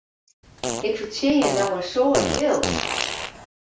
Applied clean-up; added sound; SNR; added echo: none; Fart; 4 dB; none.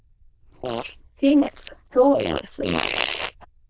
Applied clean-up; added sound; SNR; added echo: neural diffusion model UNIVERSE++.